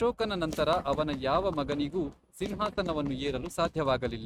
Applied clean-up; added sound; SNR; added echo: neural mask model RNNoise.